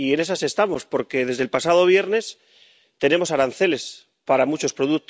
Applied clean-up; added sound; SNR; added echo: none; none; none; none.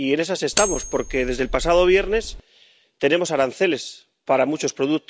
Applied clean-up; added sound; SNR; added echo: none; Cutlery, silverware; 7 dB; none.